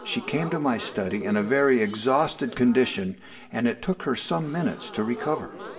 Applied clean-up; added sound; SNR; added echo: none; Crowd / Gasp; 15 dB; reverberation time 0.6 s.